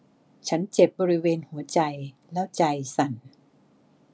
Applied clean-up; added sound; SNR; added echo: none; none; none; none.